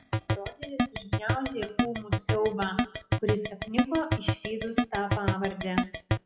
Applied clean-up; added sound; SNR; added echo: classical method WPE with log-MMSE.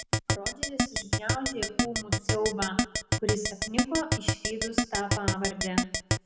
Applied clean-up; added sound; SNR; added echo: none; Keyboard (musical); -5 dB; reverberation time 0.9 s.